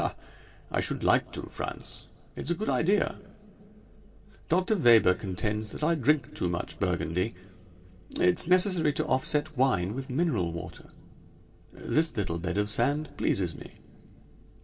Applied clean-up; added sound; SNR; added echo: none; none; none; reverberation time 1.9 s.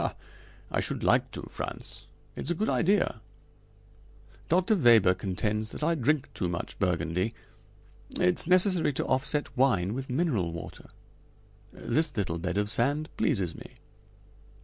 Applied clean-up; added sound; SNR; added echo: none; none; none; none.